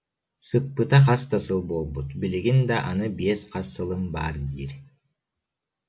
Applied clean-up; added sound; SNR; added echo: none; none; none; none.